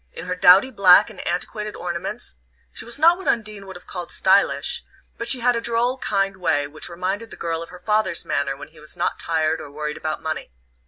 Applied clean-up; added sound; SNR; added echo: none; none; none; none.